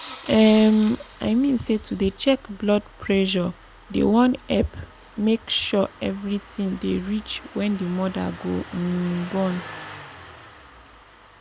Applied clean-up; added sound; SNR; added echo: none; Engine starting; 19 dB; none.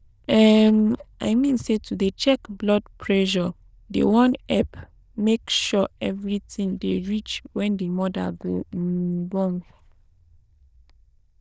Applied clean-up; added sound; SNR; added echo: neural diffusion model UNIVERSE++.